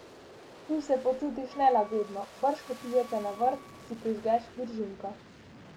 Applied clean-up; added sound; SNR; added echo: none; Wind instrument, woodwind instrument + Aircraft; 18 dB; none.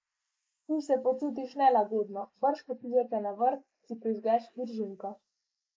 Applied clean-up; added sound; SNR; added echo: neural mask model Resemble Enhance denoiser.